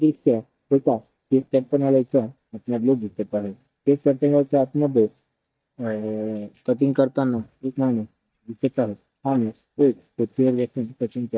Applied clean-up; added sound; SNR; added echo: neural mask model DeepFilterNet 3.